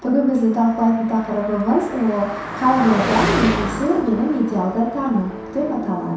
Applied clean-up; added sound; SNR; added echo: none; Car passing by; 9 dB; reverberation time 0.7 s.